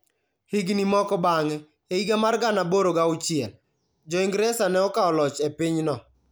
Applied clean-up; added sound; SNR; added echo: none; none; none; none.